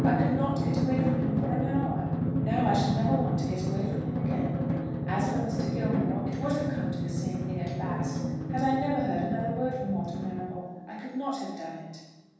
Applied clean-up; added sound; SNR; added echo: none; Drum; -3 dB; reverberation time 1.3 s.